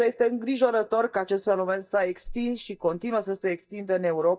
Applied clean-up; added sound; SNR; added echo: neural mask model DeepFilterNet 3.